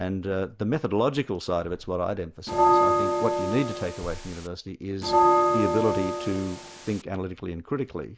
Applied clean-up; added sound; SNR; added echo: none; Bell; -5 dB; none.